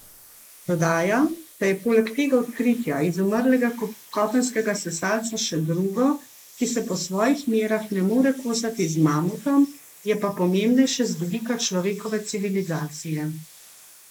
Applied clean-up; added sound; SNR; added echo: neural mask model Resemble Enhance denoiser.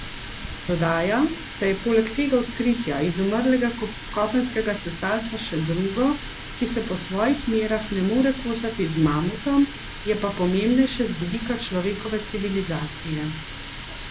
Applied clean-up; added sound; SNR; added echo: none; Water tap, faucet; 7 dB; none.